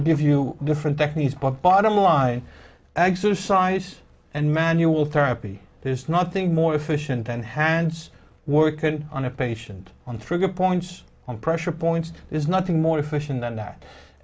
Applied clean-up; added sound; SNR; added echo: none; none; none; none.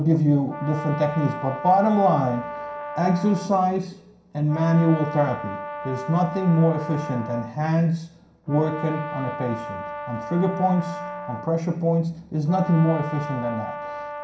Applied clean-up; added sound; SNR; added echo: none; Brass instrument; 11 dB; reverberation time 0.5 s.